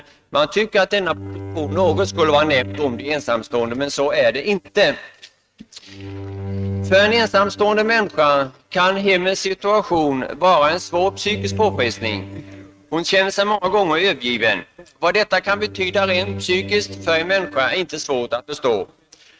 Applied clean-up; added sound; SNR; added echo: neural mask model RNNoise.